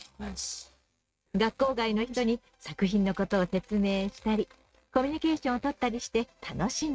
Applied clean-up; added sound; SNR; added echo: neural mask model RNNoise.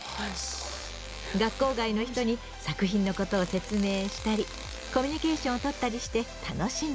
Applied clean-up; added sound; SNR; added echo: none; Fart; 17 dB; none.